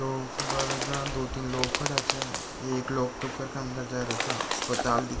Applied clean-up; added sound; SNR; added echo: none; Bird; 1 dB; reverberation time 1.5 s.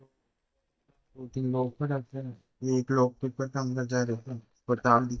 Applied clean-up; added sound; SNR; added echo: neural mask model DeepFilterNet 3.